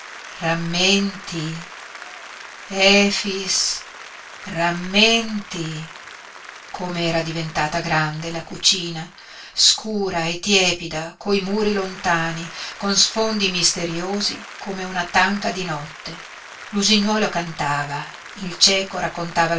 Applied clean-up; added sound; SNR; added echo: none; Applause; 16 dB; reverberation time 0.2 s.